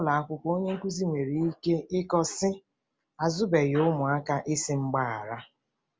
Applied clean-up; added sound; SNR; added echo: none; none; none; none.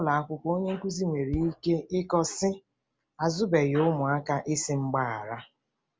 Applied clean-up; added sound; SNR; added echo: none; Bass drum; 17 dB; none.